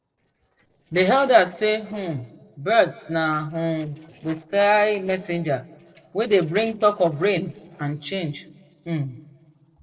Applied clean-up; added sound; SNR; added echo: neural separator model SepFormer DNS4.